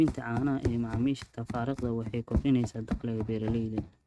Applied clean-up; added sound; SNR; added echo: neural mask model RNNoise.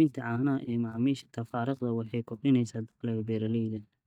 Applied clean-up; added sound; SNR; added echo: neural mask model DeepFilterNet 3.